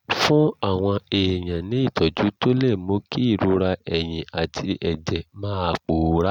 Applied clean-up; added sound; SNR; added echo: none; none; none; none.